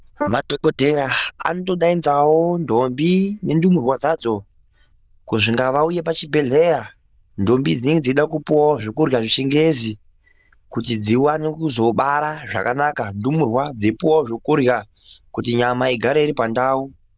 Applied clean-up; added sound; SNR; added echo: neural diffusion model UNIVERSE++.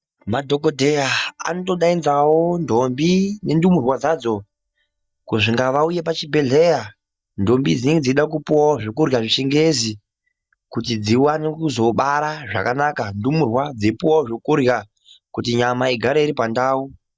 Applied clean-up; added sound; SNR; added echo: neural mask model DeepFilterNet 3.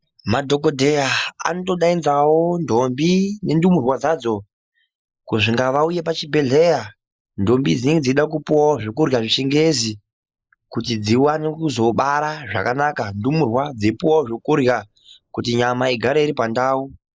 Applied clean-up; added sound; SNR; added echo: neural mask model Resemble Enhance denoiser.